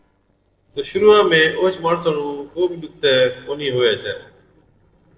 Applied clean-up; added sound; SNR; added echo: neural separator model SepFormer DNS4.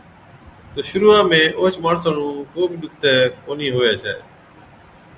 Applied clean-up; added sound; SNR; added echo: none; none; none; none.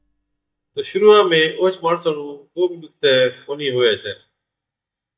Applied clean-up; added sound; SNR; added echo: neural mask model DeepFilterNet 3.